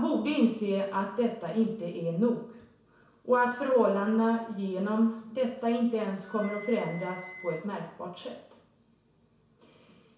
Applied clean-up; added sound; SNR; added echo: none; Wind instrument, woodwind instrument; 19 dB; reverberation time 0.6 s.